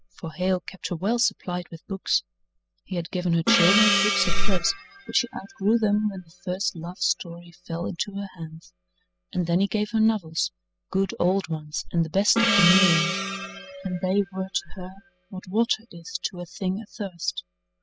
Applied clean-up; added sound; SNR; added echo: classical method spectral subtraction.